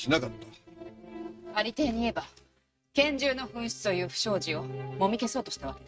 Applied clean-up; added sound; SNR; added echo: neural mask model RNNoise.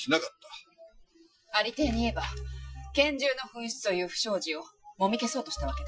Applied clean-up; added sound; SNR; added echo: classical method Wiener filter.